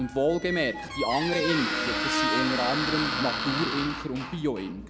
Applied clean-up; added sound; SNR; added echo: none; Squeak; 1 dB; none.